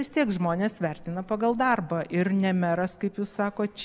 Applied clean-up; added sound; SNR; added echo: none; none; none; none.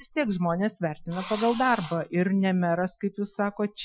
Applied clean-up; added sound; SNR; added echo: classical method Wiener filter.